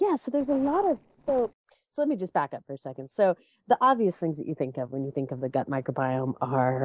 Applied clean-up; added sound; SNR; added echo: neural separator model SepFormer DNS4.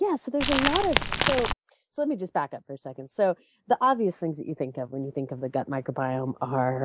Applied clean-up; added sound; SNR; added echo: none; Crumpling, crinkling / Crackle; -1 dB; none.